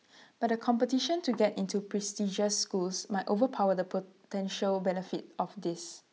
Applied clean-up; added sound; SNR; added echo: none; none; none; none.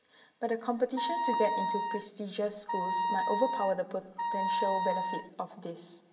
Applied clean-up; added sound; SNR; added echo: none; Wind instrument, woodwind instrument; -2 dB; reverberation time 2.1 s.